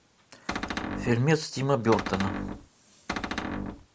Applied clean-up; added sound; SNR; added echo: none; Cupboard open or close; 4 dB; none.